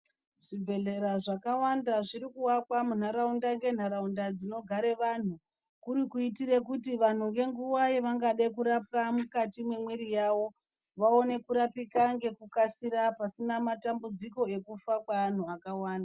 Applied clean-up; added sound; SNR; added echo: none; none; none; none.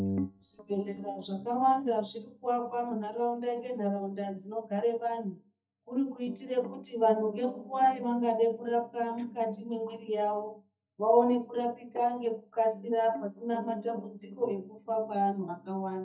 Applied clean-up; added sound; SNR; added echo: neural mask model DeepFilterNet 3.